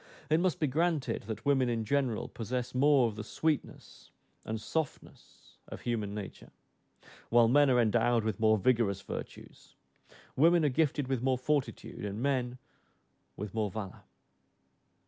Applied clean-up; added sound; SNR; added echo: none; none; none; none.